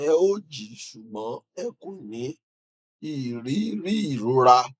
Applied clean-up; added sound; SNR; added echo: neural mask model Resemble Enhance denoiser.